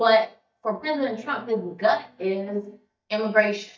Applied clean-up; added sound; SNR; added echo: neural mask model DeepFilterNet 3.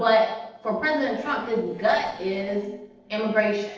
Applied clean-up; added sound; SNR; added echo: neural separator model SepFormer DNS4.